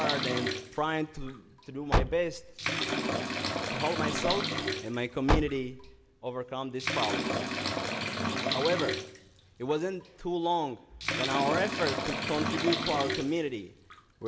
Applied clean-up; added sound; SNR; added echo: none; Bathtub (filling or washing) / Liquid + Car; 0 dB; none.